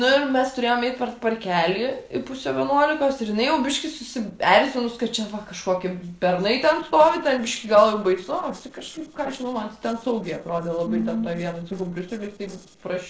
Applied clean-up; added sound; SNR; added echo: neural separator model SepFormer DNS4.